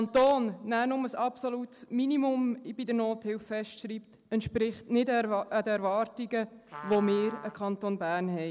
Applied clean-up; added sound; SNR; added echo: none; Trumpet; 17 dB; none.